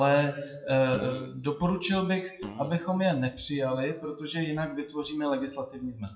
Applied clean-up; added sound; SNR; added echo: classical method WPE with log-MMSE.